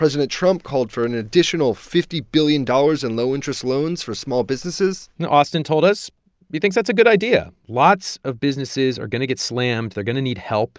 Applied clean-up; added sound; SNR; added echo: none; none; none; none.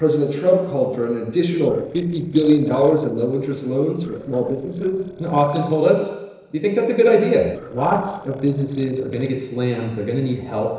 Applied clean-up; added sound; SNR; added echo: neural separator model SepFormer DNS4.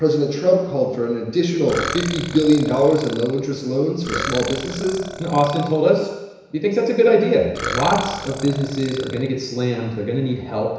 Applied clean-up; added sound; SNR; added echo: none; Burping, eructation; 11 dB; reverberation time 1.0 s.